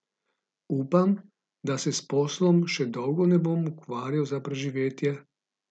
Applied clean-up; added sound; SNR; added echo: none; none; none; none.